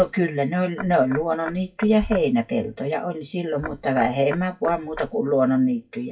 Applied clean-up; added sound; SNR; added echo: classical method WPE with log-MMSE.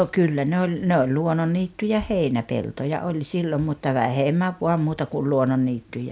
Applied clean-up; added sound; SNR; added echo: none; none; none; none.